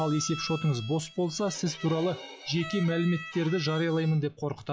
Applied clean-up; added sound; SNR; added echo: classical method log-MMSE.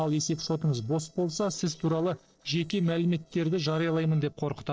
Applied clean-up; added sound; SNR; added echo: neural separator model SepFormer DNS4.